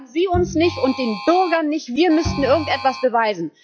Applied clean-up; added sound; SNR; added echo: classical method log-MMSE.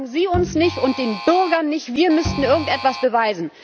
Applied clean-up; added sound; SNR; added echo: none; Alarm + Bowed string instrument; 10 dB; none.